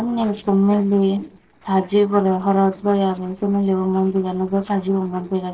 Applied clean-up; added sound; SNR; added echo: neural separator model SepFormer DNS4.